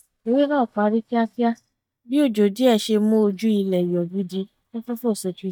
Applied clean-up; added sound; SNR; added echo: neural mask model DeepFilterNet 3.